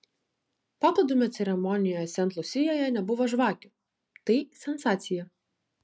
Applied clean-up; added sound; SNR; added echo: none; none; none; none.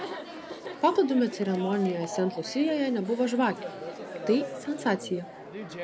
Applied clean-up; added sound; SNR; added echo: none; Chatter; 10 dB; none.